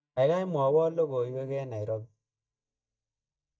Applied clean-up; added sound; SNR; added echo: neural mask model DeepFilterNet 3.